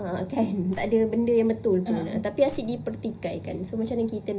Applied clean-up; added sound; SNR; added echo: none; Crushing; 19 dB; reverberation time 0.4 s.